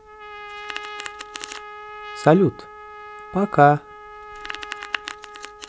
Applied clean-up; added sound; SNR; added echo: none; Trumpet + Domestic sounds, home sounds; 12 dB; none.